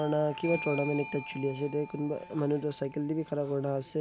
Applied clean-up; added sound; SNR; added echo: none; Bell / Doorbell; 13 dB; none.